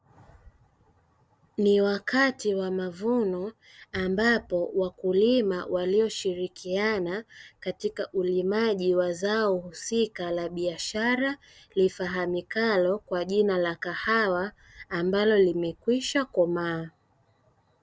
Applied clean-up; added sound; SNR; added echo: none; none; none; none.